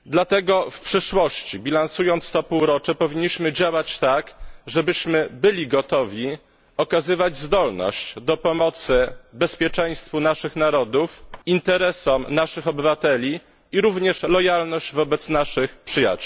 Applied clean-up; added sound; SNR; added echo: none; none; none; none.